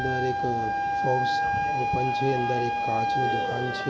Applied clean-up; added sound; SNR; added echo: none; Wind instrument, woodwind instrument; -4 dB; none.